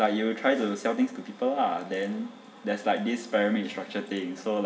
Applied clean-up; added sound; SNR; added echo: none; none; none; reverberation time 0.7 s.